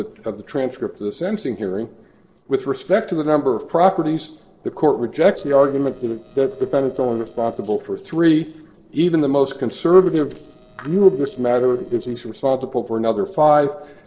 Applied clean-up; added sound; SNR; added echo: neural separator model SepFormer DNS4.